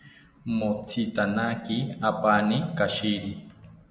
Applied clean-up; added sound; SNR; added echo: none; none; none; none.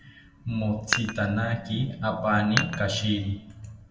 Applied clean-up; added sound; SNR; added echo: none; Dishes, pots, and pans; 6 dB; reverberation time 0.2 s.